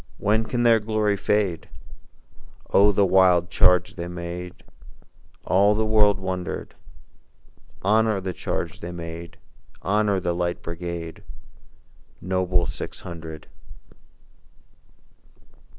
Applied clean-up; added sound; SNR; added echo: none; none; none; none.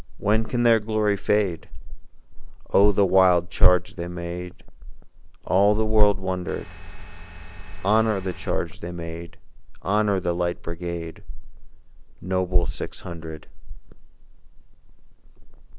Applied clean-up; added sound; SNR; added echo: none; Engine; 17 dB; none.